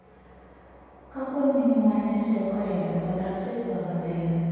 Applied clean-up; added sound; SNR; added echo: none; none; none; reverberation time 2.2 s.